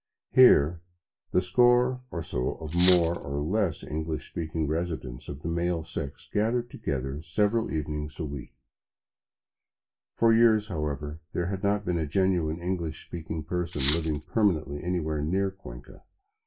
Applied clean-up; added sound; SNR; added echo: none; Cutlery, silverware; -4 dB; reverberation time 0.2 s.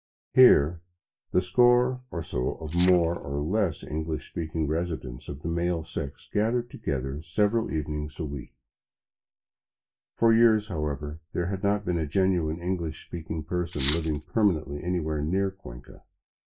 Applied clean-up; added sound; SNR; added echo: neural mask model DeepFilterNet 3.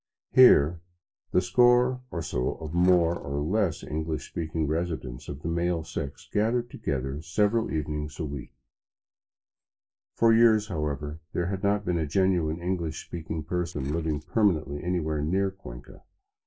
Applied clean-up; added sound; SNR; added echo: neural separator model SepFormer DNS4.